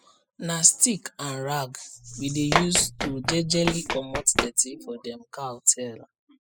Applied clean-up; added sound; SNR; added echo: classical method spectral subtraction.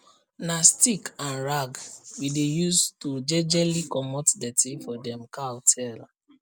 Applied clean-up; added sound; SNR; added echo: none; none; none; none.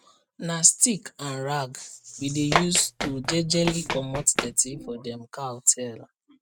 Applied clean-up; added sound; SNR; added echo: neural mask model RNNoise.